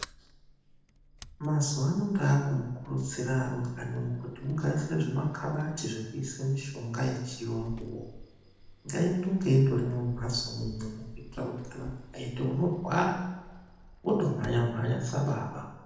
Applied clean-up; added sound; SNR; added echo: none; Sliding door; 18 dB; reverberation time 0.9 s.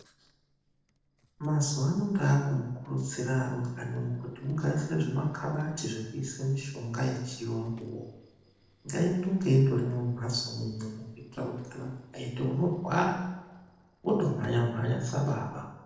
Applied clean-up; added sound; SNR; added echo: neural separator model SepFormer DNS4.